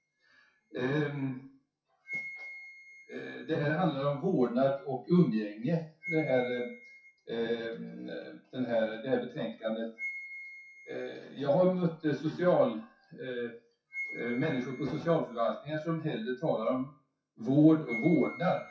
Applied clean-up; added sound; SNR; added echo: classical method WPE with log-MMSE.